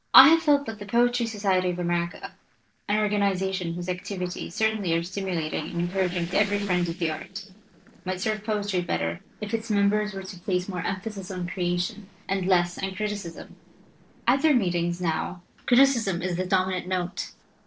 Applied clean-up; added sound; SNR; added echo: neural separator model SepFormer DNS4.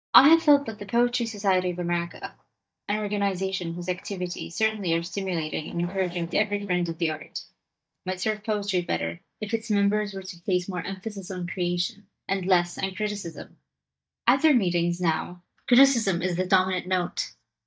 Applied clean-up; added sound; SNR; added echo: neural mask model DeepFilterNet 3.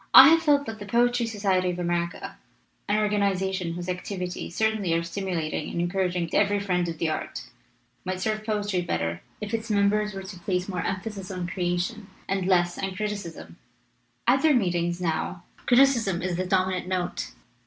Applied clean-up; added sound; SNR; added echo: none; none; none; none.